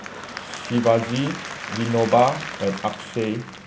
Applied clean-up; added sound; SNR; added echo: none; Applause / Crowd; 11 dB; none.